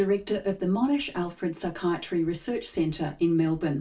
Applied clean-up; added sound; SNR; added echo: none; none; none; reverberation time 0.2 s.